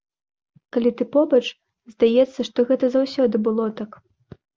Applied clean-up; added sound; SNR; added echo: none; none; none; none.